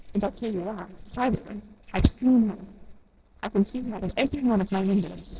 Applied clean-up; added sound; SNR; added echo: neural separator model SepFormer DNS4.